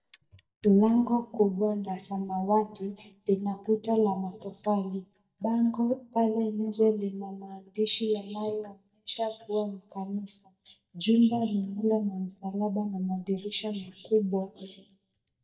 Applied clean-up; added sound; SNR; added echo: neural mask model DeepFilterNet 3.